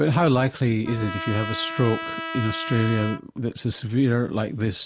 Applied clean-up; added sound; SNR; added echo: none; Trumpet; 11 dB; none.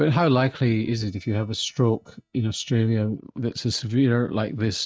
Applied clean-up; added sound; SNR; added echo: neural mask model DeepFilterNet 3.